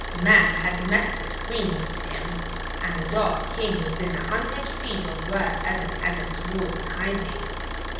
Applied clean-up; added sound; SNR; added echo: none; Idling / Car; 3 dB; reverberation time 0.9 s.